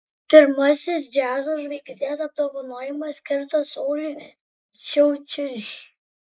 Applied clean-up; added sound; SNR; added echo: neural mask model Resemble Enhance denoiser.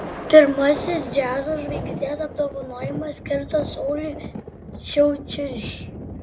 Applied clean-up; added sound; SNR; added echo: none; Thunder; 10 dB; none.